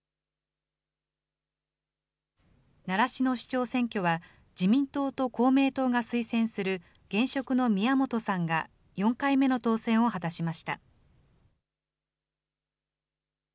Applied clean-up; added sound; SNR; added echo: none; none; none; none.